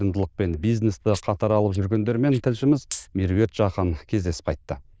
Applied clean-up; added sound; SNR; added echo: neural diffusion model UNIVERSE++.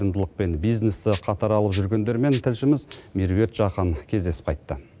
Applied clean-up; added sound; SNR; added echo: none; Rattle (instrument); 14 dB; none.